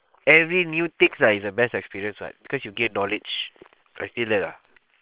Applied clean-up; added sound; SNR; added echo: neural separator model SepFormer WHAM!.